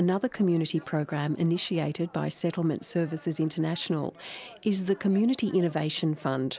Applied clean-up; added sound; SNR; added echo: none; none; none; none.